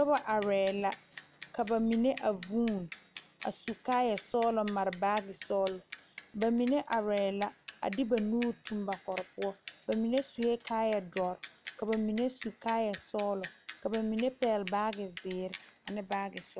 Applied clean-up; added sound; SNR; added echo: none; Bicycle; 3 dB; none.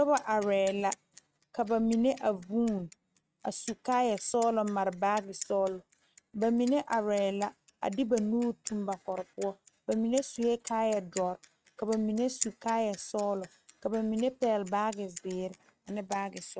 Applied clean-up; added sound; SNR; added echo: neural mask model RNNoise.